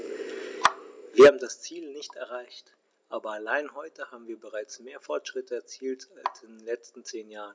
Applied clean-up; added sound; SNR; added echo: none; none; none; none.